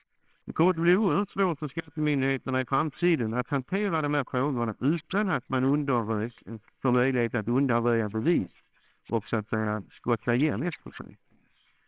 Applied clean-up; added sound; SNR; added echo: neural separator model SepFormer WHAMR!.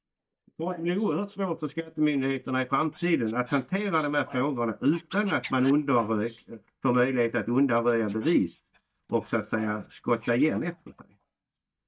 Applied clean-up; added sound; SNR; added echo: neural mask model DeepFilterNet 3.